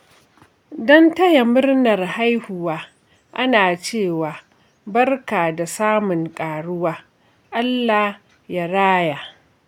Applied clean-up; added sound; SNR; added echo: none; none; none; none.